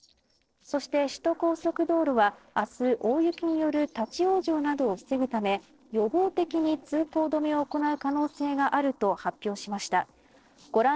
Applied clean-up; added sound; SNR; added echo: neural separator model SepFormer DNS4.